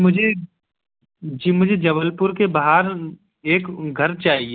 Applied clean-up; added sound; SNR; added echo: none; none; none; none.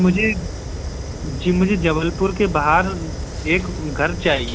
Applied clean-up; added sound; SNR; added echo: none; Fire; 7 dB; none.